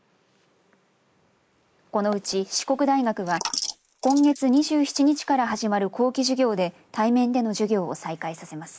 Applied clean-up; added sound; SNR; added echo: neural mask model Resemble Enhance denoiser.